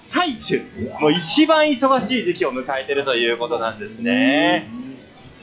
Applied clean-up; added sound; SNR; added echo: classical method log-MMSE.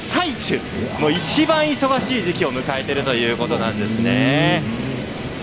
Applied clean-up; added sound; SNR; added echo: none; Bathtub (filling or washing) + Hi-hat; 18 dB; none.